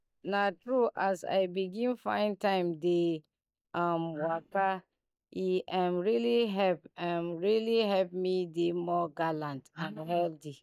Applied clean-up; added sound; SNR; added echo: neural mask model DeepFilterNet 3.